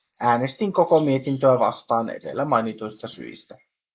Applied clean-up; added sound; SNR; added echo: neural mask model Resemble Enhance denoiser.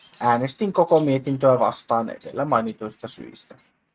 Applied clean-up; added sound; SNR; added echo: neural mask model RNNoise.